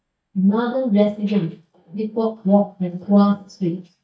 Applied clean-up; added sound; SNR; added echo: neural mask model DeepFilterNet 3.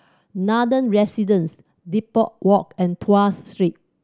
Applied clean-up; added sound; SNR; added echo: none; none; none; none.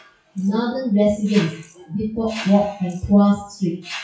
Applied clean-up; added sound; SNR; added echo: classical method WPE with log-MMSE.